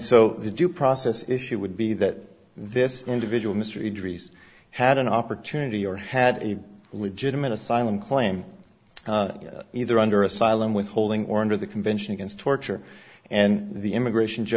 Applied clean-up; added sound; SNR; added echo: none; none; none; none.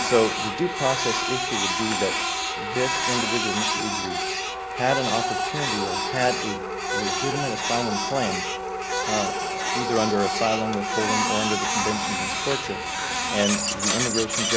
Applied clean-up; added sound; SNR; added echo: none; Printer; -2 dB; none.